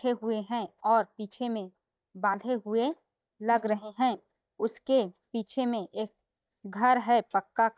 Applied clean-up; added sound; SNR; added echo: neural mask model DeepFilterNet 3.